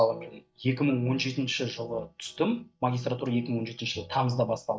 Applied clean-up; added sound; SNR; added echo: neural mask model DeepFilterNet 3.